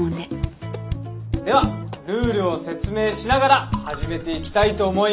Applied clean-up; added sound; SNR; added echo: none; Raindrop / Drip; 15 dB; none.